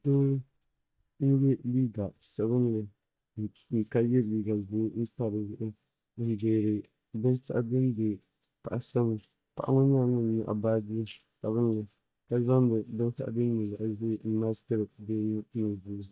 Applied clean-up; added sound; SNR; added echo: neural mask model DeepFilterNet 3.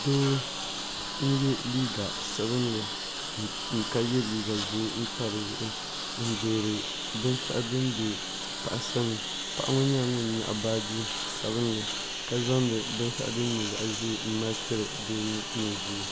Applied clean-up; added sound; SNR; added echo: none; Engine; 4 dB; none.